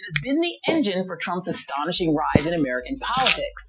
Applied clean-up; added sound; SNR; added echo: classical method Wiener filter.